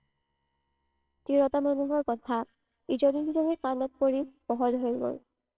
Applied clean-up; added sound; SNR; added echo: neural separator model SepFormer WHAMR!.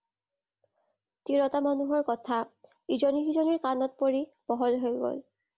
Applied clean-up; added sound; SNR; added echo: none; none; none; none.